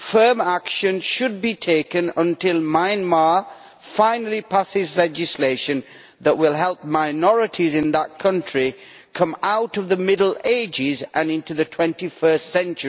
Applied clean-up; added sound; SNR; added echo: none; none; none; none.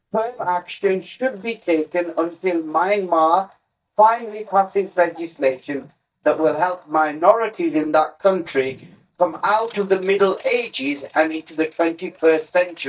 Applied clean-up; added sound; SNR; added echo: neural mask model DeepFilterNet 3.